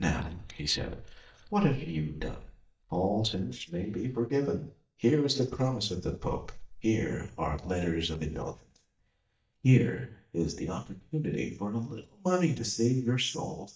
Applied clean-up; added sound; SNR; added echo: neural mask model DeepFilterNet 3.